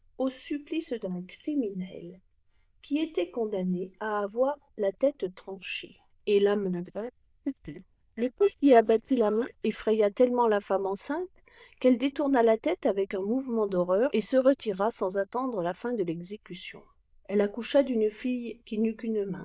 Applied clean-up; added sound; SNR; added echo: neural diffusion model UNIVERSE++.